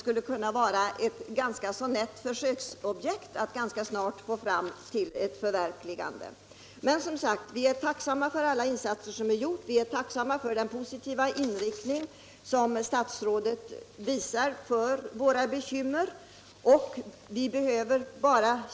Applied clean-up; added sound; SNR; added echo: none; none; none; none.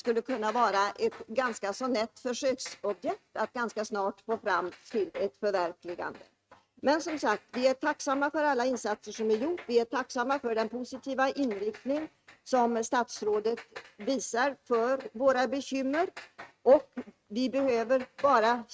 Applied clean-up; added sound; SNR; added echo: neural mask model RNNoise.